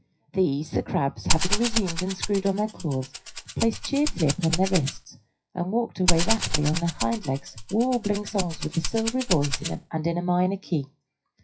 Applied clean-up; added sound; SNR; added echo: classical method WPE with log-MMSE.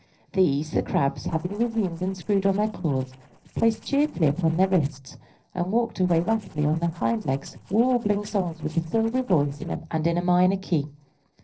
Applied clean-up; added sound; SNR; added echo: neural separator model SepFormer DNS4.